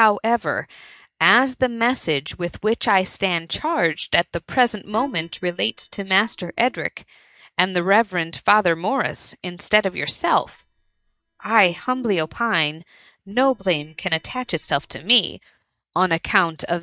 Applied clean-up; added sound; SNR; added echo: neural mask model DeepFilterNet 3.